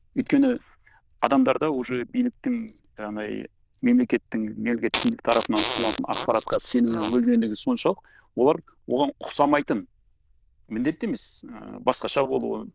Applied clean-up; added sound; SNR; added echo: neural diffusion model UNIVERSE++.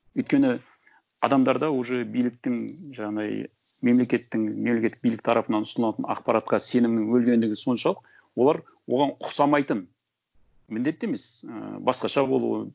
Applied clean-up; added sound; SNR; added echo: none; none; none; none.